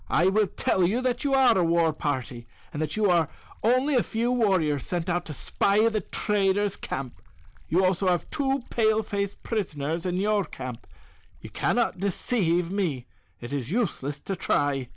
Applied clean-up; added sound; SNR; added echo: neural mask model Resemble Enhance denoiser.